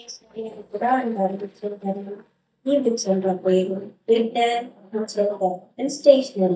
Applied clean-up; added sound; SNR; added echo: neural mask model DeepFilterNet 3.